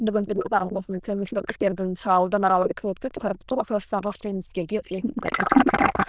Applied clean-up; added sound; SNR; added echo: neural diffusion model UNIVERSE++.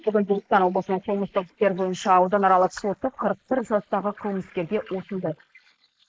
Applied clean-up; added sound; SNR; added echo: neural mask model Resemble Enhance denoiser.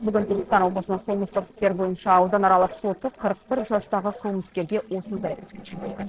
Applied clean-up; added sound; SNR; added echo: neural separator model SepFormer DNS4.